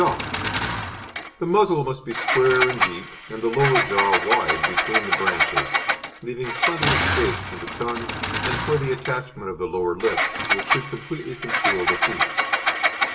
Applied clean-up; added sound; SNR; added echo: none; Engine; -1 dB; reverberation time 0.7 s.